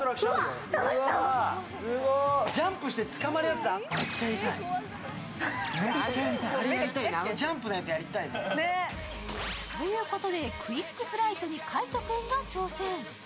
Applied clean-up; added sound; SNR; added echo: none; none; none; none.